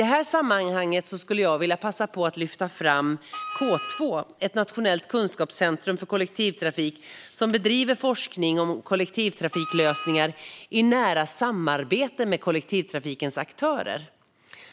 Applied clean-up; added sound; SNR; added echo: none; Wind instrument, woodwind instrument; 11 dB; none.